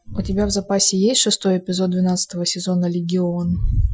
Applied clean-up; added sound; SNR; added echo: classical method Wiener filter.